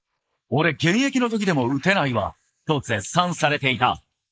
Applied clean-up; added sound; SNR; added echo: neural mask model Resemble Enhance denoiser.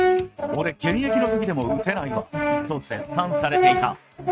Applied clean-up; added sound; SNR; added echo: neural mask model RNNoise.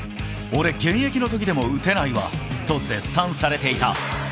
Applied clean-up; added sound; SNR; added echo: none; none; none; none.